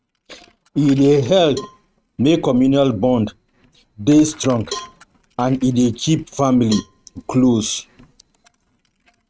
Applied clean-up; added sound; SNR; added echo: neural mask model RNNoise.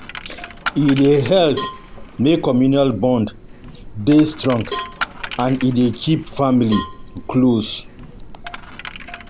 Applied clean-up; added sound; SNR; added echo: none; Cowbell + Coin (dropping); 12 dB; none.